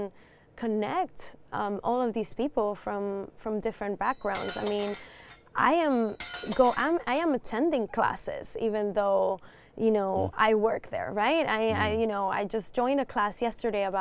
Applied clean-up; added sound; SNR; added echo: none; Cutlery, silverware; 14 dB; none.